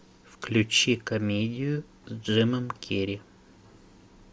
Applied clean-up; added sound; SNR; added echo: none; none; none; none.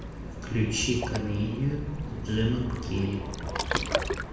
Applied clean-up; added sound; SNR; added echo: none; Ocean; 3 dB; reverberation time 0.9 s.